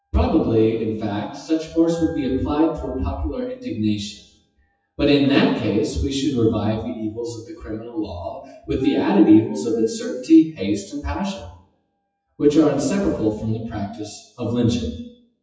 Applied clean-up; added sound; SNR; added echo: classical method WPE with log-MMSE.